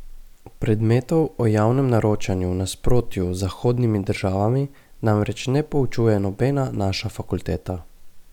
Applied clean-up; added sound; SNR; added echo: none; none; none; none.